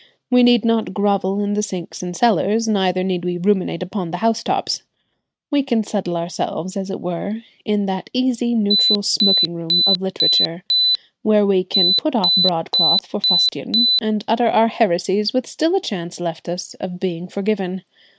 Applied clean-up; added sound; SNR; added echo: neural mask model RNNoise.